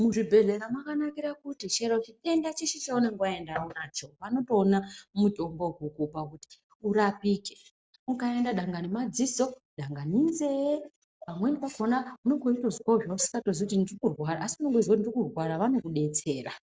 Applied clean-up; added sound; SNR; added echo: none; none; none; none.